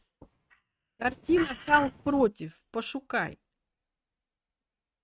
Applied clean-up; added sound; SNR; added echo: neural mask model RNNoise.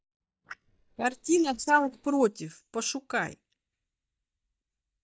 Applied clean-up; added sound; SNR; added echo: neural mask model DeepFilterNet 3.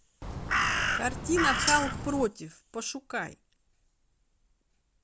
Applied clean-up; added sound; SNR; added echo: none; Tambourine + Crow; -3 dB; none.